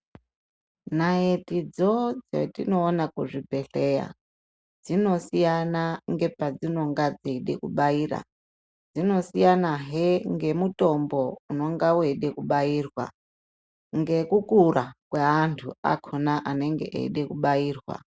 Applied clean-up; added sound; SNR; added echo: none; none; none; none.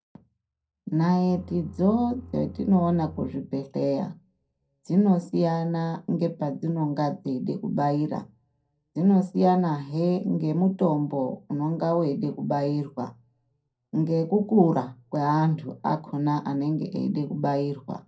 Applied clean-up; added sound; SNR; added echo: none; Bowed string instrument; 19 dB; reverberation time 0.2 s.